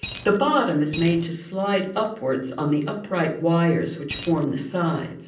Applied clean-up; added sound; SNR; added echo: none; Coin (dropping); 11 dB; reverberation time 0.6 s.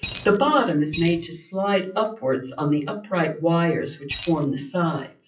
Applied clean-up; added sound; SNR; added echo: classical method WPE with log-MMSE.